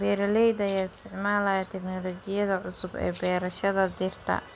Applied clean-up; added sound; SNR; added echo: none; Rattle (instrument); 18 dB; none.